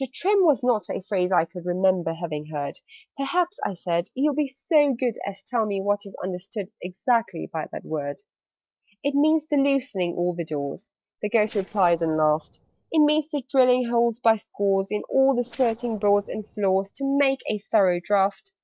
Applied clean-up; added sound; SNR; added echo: neural separator model SepFormer DNS4.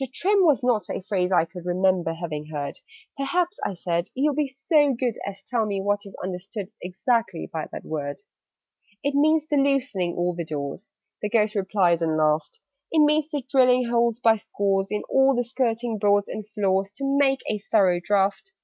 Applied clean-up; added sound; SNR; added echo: none; none; none; none.